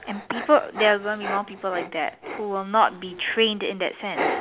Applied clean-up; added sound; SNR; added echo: none; Dog; 9 dB; none.